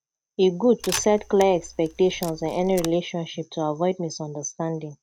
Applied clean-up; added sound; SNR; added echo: none; Camera; 14 dB; none.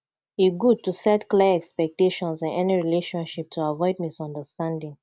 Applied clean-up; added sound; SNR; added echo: none; none; none; none.